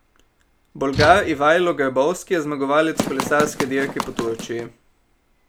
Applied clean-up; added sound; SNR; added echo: none; Slam / Tools + Run; 7 dB; none.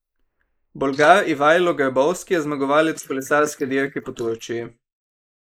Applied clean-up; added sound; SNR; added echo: neural mask model Resemble Enhance denoiser.